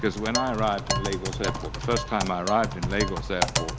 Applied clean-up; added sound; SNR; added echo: none; Dishes, pots, and pans + Typing; 2 dB; none.